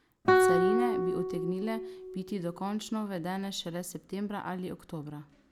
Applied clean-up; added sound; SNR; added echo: none; Guitar; -5 dB; none.